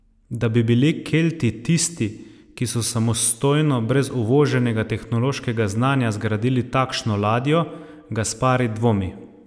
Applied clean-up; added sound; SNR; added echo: none; none; none; none.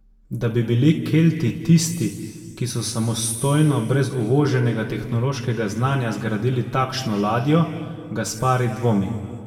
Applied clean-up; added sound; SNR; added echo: none; none; none; reverberation time 2.0 s.